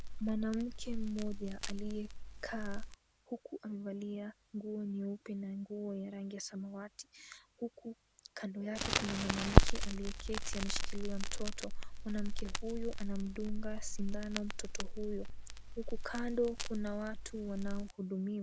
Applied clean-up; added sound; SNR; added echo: none; Crackle; -4 dB; none.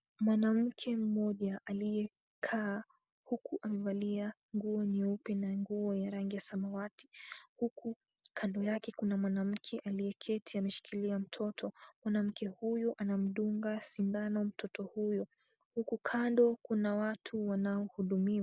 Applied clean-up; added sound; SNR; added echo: none; none; none; none.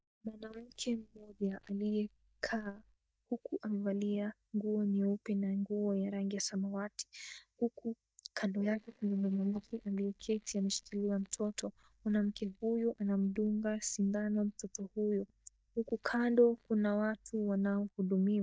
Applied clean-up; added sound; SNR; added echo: neural mask model DeepFilterNet 3.